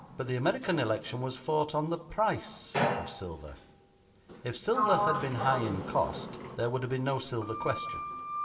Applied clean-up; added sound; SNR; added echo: none; Sliding door; 4 dB; reverberation time 2.1 s.